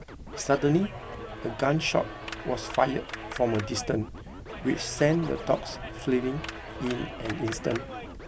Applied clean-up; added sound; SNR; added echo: none; Scratching (performance technique) + Clapping; 10 dB; none.